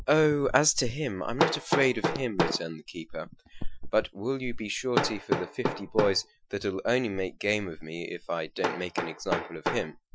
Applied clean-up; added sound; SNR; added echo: classical method Wiener filter.